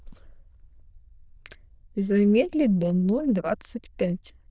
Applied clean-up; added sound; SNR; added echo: neural diffusion model UNIVERSE++.